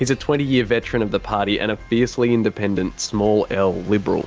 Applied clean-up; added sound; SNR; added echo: none; none; none; none.